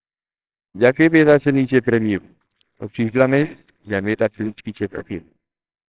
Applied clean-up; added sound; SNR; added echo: neural separator model SepFormer WHAMR!.